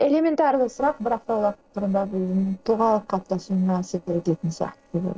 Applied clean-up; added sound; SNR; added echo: neural separator model SepFormer DNS4.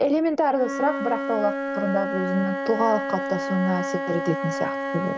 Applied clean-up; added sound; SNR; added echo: none; Wind instrument, woodwind instrument; 4 dB; none.